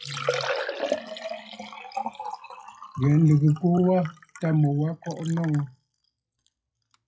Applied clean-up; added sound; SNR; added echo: classical method WPE with log-MMSE.